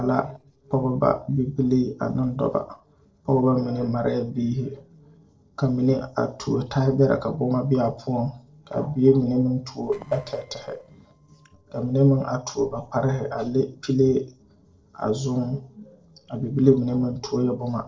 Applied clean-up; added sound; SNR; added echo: neural separator model SepFormer DNS4.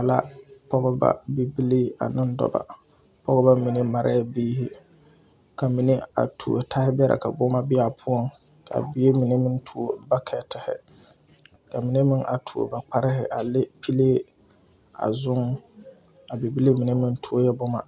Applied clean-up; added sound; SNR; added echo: none; none; none; none.